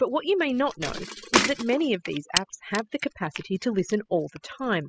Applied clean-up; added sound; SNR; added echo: classical method spectral subtraction.